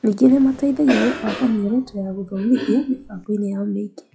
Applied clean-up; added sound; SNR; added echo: classical method log-MMSE.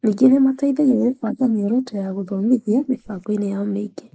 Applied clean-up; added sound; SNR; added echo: neural mask model Resemble Enhance denoiser.